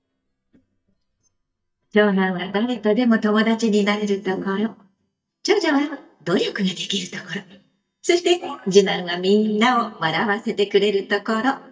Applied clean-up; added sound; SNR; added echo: neural mask model DeepFilterNet 3.